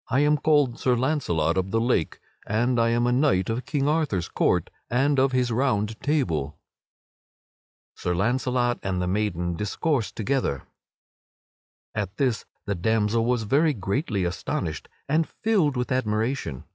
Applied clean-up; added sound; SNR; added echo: none; none; none; none.